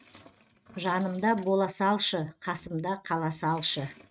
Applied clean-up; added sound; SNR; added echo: neural mask model RNNoise.